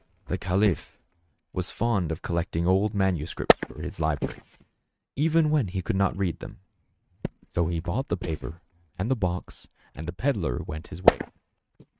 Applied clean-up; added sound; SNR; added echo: neural mask model RNNoise.